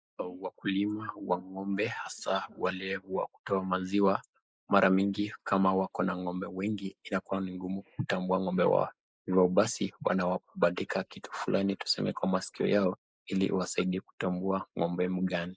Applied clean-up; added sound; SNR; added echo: neural mask model Resemble Enhance denoiser.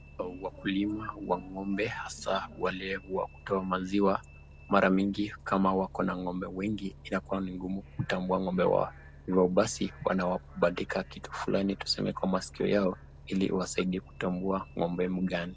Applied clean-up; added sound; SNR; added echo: none; Bus; 19 dB; none.